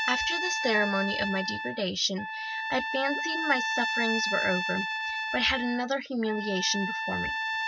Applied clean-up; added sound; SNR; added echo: none; Trumpet; 1 dB; none.